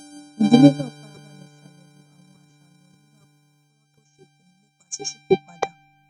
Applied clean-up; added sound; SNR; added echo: neural mask model RNNoise.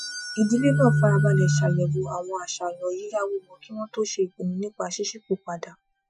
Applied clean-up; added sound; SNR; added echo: classical method Wiener filter.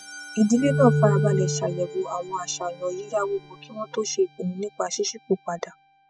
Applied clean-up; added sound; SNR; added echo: classical method spectral subtraction.